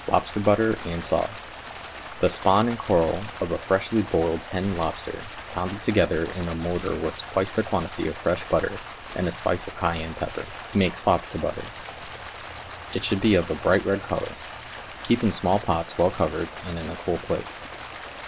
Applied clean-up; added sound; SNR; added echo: none; Stream; 13 dB; none.